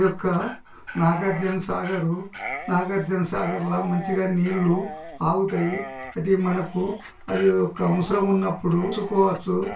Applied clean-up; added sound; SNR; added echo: none; Dog; 14 dB; reverberation time 0.2 s.